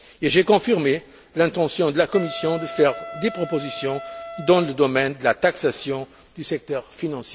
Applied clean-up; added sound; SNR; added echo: none; Wind instrument, woodwind instrument; 13 dB; none.